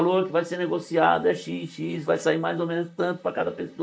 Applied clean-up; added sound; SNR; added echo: neural mask model Resemble Enhance denoiser.